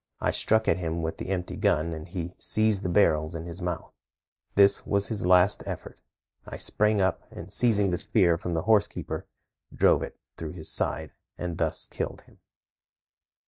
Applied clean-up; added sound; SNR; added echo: neural mask model DeepFilterNet 3.